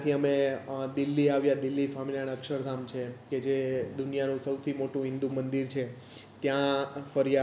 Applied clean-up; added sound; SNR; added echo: none; none; none; none.